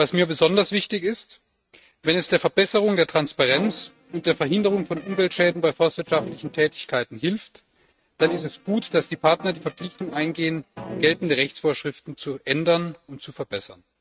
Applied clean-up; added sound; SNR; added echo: neural mask model RNNoise.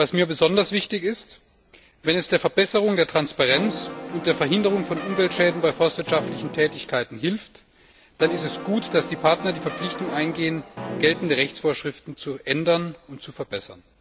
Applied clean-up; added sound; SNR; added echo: none; Brass instrument; 10 dB; none.